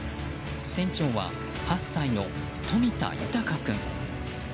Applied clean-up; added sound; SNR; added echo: none; none; none; none.